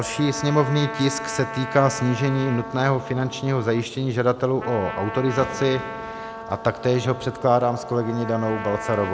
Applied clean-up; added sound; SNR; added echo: none; Trumpet; 11 dB; none.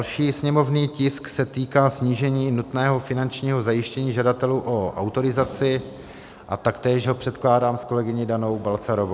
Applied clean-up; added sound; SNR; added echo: none; none; none; none.